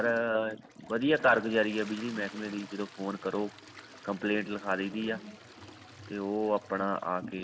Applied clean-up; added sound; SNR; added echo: none; Toilet flush; 18 dB; none.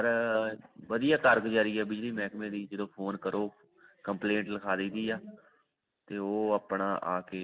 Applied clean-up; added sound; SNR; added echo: none; none; none; none.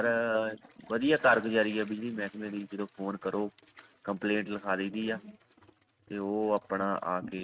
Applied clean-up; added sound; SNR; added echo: neural mask model RNNoise.